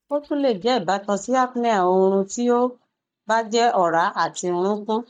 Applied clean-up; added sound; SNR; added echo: neural mask model DeepFilterNet 3.